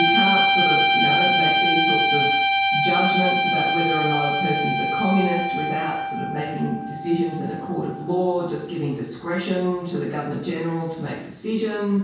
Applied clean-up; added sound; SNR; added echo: none; Guitar; -3 dB; reverberation time 0.6 s.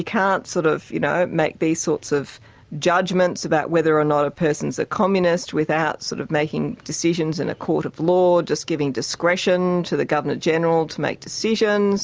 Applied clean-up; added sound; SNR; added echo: none; none; none; none.